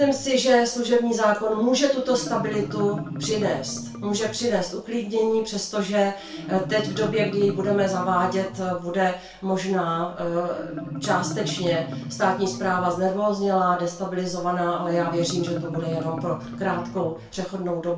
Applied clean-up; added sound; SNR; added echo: none; Marimba, xylophone; 11 dB; reverberation time 0.3 s.